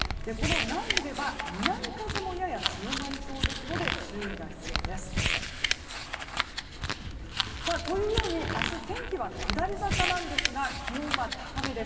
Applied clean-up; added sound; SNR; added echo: none; Crumpling, crinkling; -2 dB; reverberation time 2.0 s.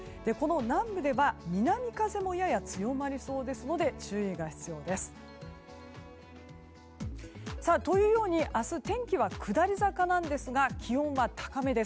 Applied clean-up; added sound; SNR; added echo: none; none; none; none.